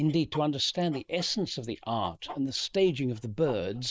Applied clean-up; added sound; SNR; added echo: neural mask model Resemble Enhance denoiser.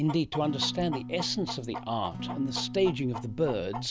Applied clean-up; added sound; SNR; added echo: none; Chicken, rooster + Acoustic guitar / Strum; 9 dB; none.